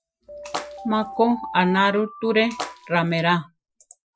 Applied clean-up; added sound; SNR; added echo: classical method Wiener filter.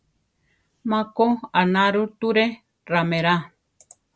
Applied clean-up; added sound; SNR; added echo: none; none; none; none.